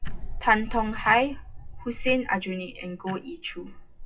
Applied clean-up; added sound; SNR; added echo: classical method WPE with log-MMSE.